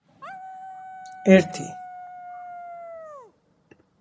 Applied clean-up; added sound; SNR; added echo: none; Dog; 13 dB; none.